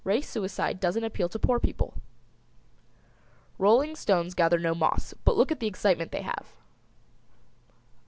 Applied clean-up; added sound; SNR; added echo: none; none; none; none.